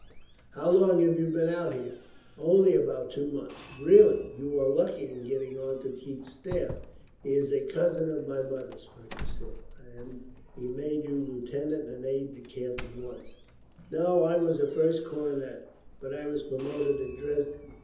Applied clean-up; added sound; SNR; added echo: none; Doorbell; 16 dB; reverberation time 0.7 s.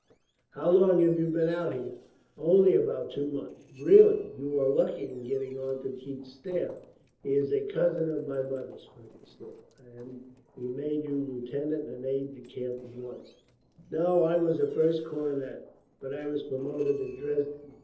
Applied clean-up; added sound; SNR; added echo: neural separator model SepFormer DNS4.